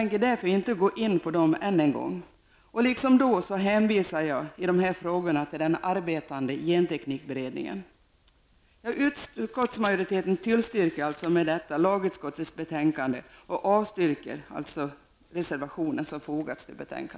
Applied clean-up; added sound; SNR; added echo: none; none; none; none.